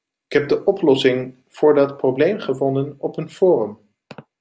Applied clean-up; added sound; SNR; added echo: none; none; none; none.